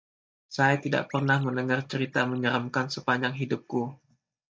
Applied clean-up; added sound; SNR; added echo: neural mask model DeepFilterNet 3.